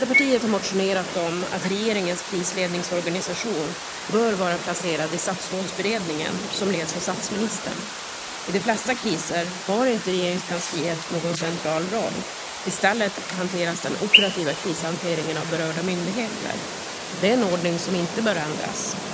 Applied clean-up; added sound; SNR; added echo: neural mask model Resemble Enhance denoiser.